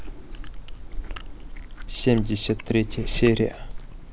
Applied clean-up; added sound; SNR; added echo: none; Chewing, mastication; 6 dB; none.